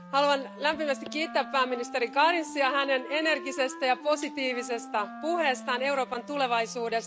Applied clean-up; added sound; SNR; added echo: none; Wind instrument, woodwind instrument; 14 dB; none.